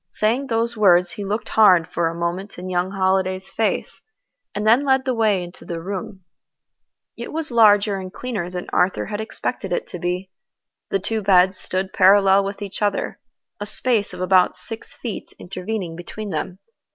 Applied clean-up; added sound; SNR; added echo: none; none; none; none.